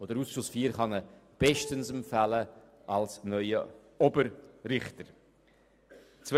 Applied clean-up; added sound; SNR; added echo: none; Plucked string instrument; 18 dB; none.